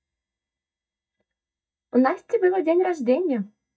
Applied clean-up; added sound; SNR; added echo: neural mask model DeepFilterNet 3.